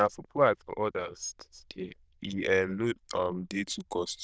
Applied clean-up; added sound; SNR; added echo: neural diffusion model UNIVERSE++.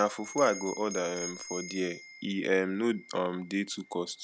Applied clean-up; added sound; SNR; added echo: none; Bell; 14 dB; none.